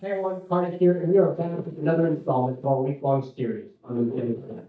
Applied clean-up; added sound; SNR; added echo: neural mask model DeepFilterNet 3.